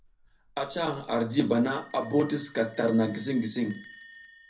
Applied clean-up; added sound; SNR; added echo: none; Bell; 18 dB; reverberation time 0.3 s.